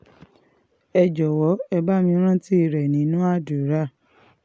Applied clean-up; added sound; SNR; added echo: none; none; none; none.